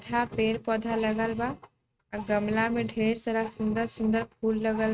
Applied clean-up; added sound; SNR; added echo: neural mask model RNNoise.